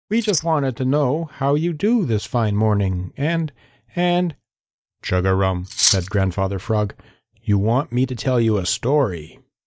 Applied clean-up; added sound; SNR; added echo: neural mask model DeepFilterNet 3.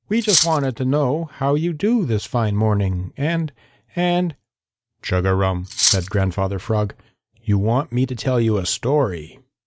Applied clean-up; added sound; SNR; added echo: neural mask model RNNoise.